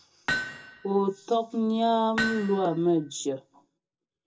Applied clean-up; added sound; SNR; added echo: none; Hammer; 8 dB; reverberation time 0.2 s.